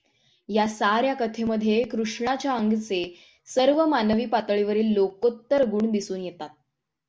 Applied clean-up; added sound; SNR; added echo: none; none; none; none.